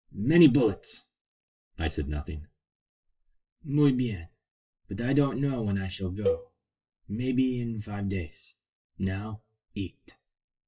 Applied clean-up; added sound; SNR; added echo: classical method WPE with log-MMSE.